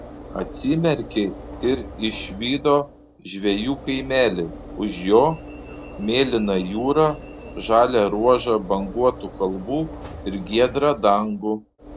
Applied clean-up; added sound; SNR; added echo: none; Alarm / Engine / Train; 15 dB; none.